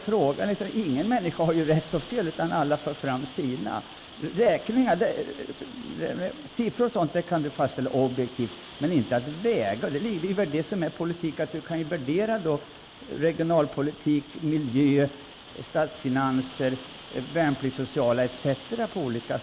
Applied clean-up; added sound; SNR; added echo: none; Rain; 18 dB; none.